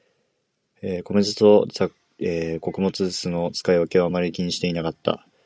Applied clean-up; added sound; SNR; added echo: none; none; none; none.